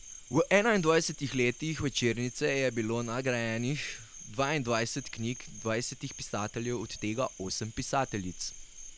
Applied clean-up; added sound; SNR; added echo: none; Cricket; 15 dB; none.